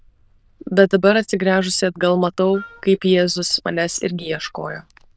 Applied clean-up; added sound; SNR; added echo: neural diffusion model UNIVERSE++.